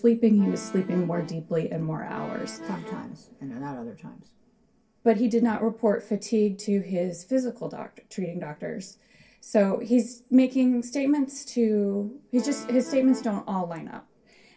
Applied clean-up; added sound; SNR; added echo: none; Accordion; 14 dB; reverberation time 0.2 s.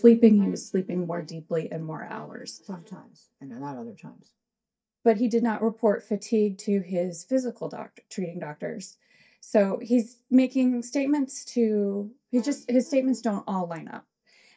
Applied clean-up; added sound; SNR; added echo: neural mask model DeepFilterNet 3.